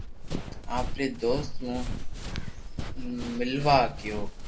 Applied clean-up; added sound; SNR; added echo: none; Run; 2 dB; reverberation time 0.3 s.